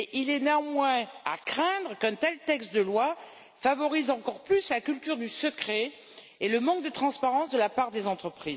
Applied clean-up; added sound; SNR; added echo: none; none; none; none.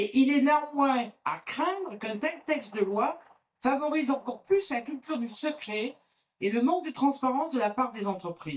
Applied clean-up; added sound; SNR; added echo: neural mask model DeepFilterNet 3.